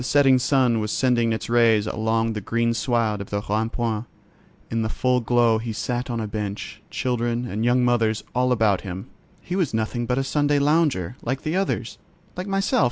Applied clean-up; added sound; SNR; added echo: none; none; none; none.